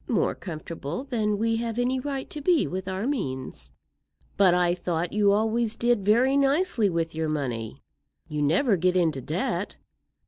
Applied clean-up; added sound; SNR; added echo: none; none; none; none.